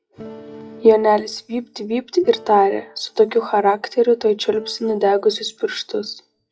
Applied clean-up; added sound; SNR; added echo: classical method WPE with log-MMSE.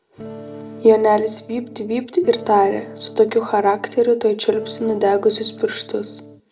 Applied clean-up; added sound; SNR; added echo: none; Electric guitar / Strum; 17 dB; reverberation time 0.5 s.